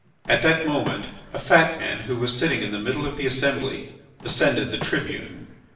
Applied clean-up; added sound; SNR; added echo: none; Door / Car; 18 dB; reverberation time 0.8 s.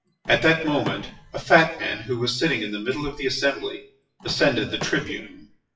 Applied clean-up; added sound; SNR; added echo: classical method WPE with log-MMSE.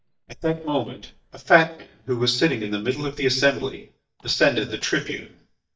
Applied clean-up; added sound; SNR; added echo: neural mask model DeepFilterNet 3.